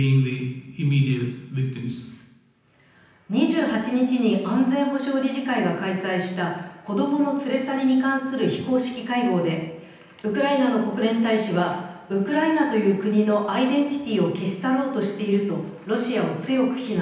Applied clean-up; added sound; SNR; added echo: none; none; none; reverberation time 0.9 s.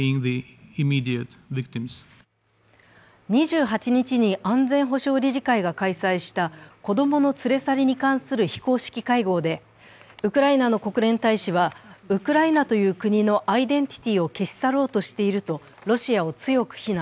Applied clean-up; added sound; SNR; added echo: none; none; none; none.